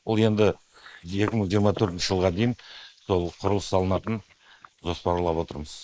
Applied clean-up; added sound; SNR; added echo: neural mask model Resemble Enhance denoiser.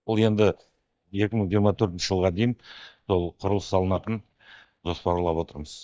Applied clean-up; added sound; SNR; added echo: neural mask model DeepFilterNet 3.